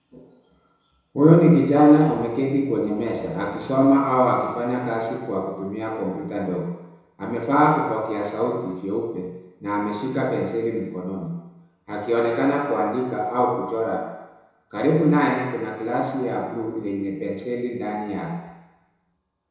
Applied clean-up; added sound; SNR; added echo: none; none; none; reverberation time 1.0 s.